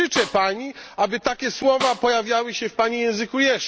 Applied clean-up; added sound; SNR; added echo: none; Snare drum; 11 dB; none.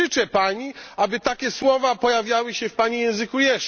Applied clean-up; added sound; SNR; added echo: none; none; none; none.